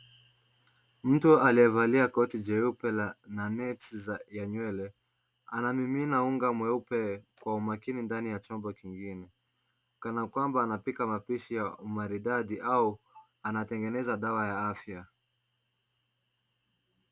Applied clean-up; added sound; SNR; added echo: none; none; none; none.